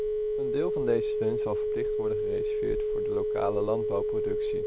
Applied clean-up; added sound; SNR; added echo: none; Telephone; -4 dB; none.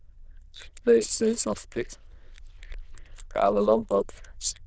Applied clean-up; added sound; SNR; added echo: neural diffusion model UNIVERSE++.